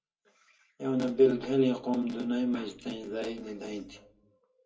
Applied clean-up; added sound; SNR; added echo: none; none; none; reverberation time 0.2 s.